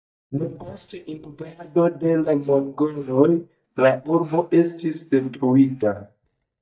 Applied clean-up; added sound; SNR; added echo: neural mask model DeepFilterNet 3.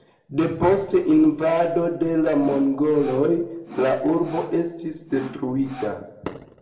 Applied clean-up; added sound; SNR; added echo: none; Sawing; 18 dB; reverberation time 0.7 s.